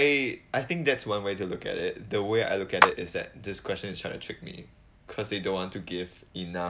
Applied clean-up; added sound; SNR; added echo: none; Clapping; -2 dB; none.